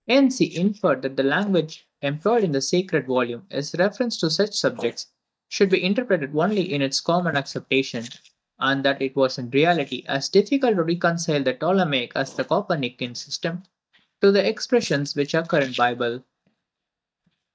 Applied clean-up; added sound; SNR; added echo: neural mask model DeepFilterNet 3.